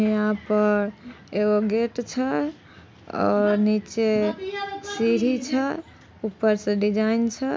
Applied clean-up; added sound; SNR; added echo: none; none; none; none.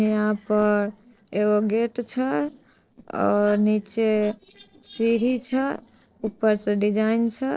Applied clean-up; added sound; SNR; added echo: neural separator model SepFormer DNS4.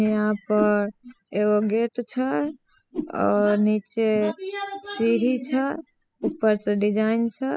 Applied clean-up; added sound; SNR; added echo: classical method spectral subtraction.